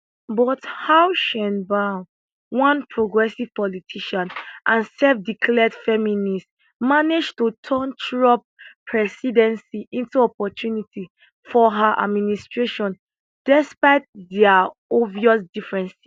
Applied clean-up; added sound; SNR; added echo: none; none; none; none.